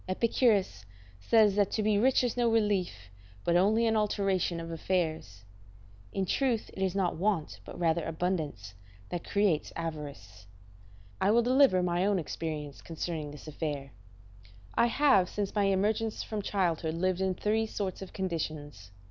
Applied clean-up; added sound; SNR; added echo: none; Mechanical fan; 19 dB; none.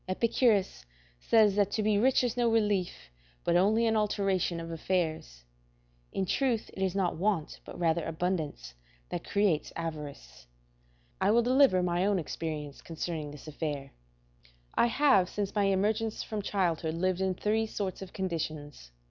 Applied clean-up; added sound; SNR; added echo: none; none; none; none.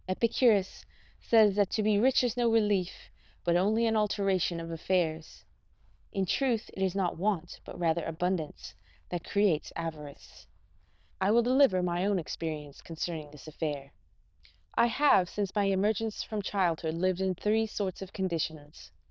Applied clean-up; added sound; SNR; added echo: neural diffusion model UNIVERSE++.